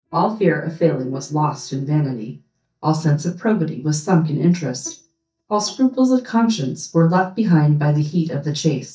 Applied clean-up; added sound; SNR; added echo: neural mask model DeepFilterNet 3.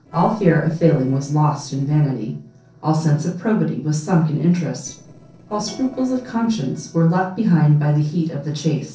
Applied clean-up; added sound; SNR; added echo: neural separator model SepFormer DNS4.